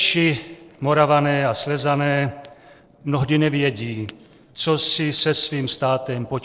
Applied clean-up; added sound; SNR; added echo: neural separator model SepFormer DNS4.